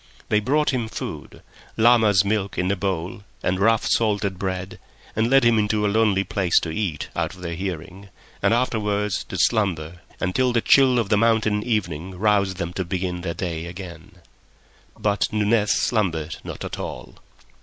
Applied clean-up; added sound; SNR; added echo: none; none; none; none.